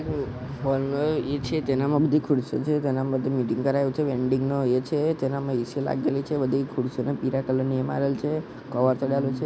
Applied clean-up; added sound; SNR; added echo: none; none; none; none.